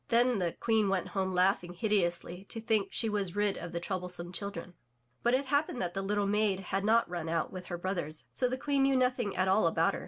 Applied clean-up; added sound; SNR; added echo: none; none; none; none.